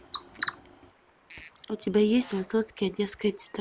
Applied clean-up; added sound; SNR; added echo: none; Bird vocalization, bird call, bird song; 14 dB; none.